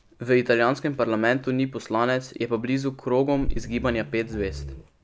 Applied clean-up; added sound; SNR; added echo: none; Growling; 13 dB; none.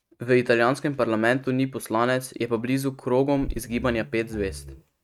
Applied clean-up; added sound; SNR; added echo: neural mask model RNNoise.